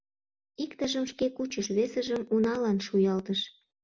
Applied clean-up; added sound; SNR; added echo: none; none; none; none.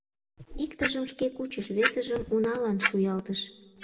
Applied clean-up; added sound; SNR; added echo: none; Clock; 6 dB; reverberation time 1.9 s.